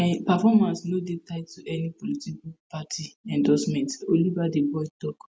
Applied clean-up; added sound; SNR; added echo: none; none; none; none.